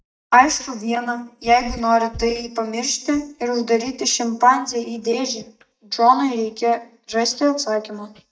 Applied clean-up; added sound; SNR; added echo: neural mask model DeepFilterNet 3.